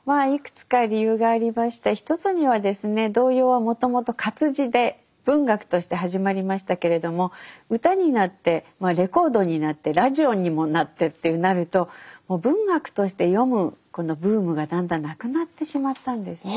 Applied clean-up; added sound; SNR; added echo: none; none; none; none.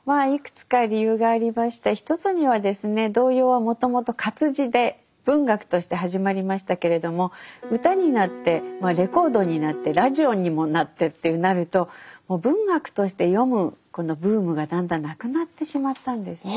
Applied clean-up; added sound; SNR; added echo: none; Piano; 12 dB; none.